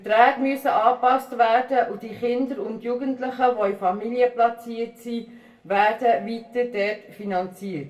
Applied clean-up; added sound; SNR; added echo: none; none; none; reverberation time 0.3 s.